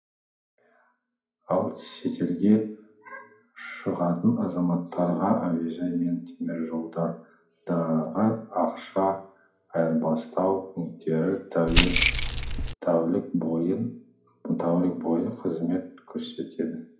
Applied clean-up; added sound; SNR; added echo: none; Keys jangling; -4 dB; reverberation time 0.5 s.